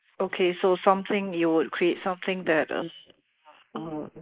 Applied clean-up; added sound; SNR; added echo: neural mask model Resemble Enhance denoiser.